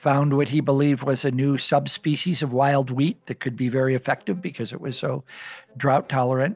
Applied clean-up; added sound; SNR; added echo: none; none; none; none.